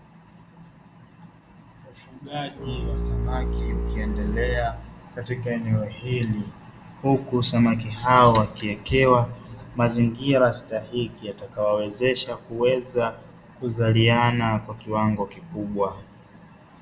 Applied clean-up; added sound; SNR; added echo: none; Bowed string instrument; 4 dB; reverberation time 0.4 s.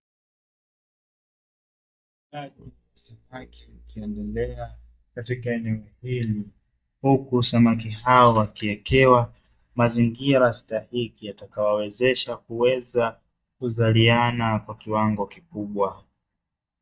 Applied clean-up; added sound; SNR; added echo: neural mask model DeepFilterNet 3.